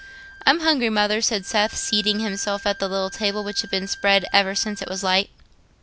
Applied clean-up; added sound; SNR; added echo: none; Bowed string instrument; 19 dB; none.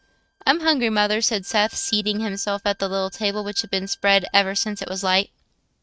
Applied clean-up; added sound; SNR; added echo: neural mask model RNNoise.